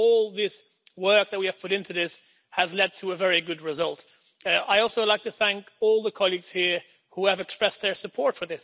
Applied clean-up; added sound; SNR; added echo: none; none; none; none.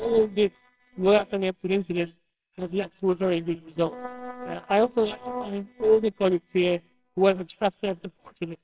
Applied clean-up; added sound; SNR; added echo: neural separator model SepFormer WHAMR!.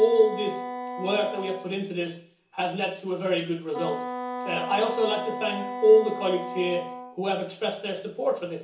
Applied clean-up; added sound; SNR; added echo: none; Wind instrument, woodwind instrument; 9 dB; reverberation time 0.7 s.